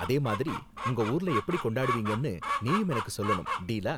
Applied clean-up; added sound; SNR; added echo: none; Chicken, rooster; 5 dB; none.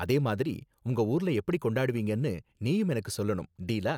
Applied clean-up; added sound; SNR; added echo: none; none; none; none.